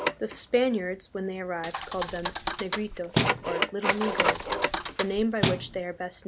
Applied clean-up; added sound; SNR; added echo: none; Thump, thud + Telephone; -3 dB; none.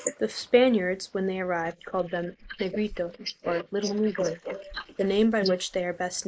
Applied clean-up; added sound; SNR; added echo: neural mask model Resemble Enhance denoiser.